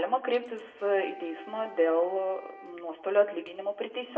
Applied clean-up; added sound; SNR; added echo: none; Wind instrument, woodwind instrument; 18 dB; reverberation time 0.6 s.